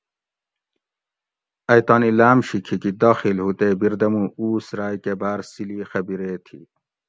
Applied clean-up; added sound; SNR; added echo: none; none; none; none.